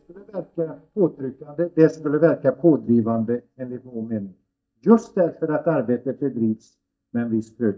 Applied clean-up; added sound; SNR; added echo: neural mask model DeepFilterNet 3.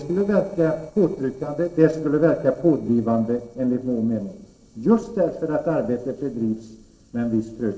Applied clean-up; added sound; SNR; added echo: neural separator model SepFormer DNS4.